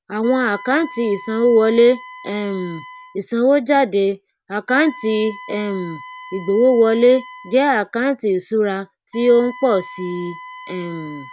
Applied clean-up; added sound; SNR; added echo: none; Wind instrument, woodwind instrument; 19 dB; none.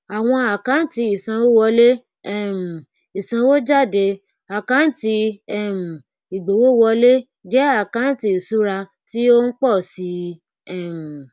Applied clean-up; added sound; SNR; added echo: none; none; none; none.